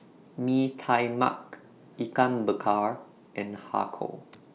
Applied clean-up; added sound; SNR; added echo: none; none; none; none.